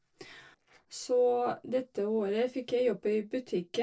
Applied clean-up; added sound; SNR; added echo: neural separator model SepFormer DNS4.